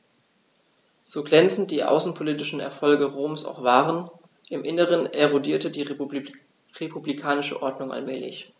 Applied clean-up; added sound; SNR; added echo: none; none; none; none.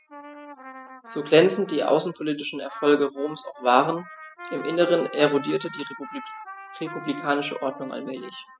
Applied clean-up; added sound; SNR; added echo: classical method spectral subtraction.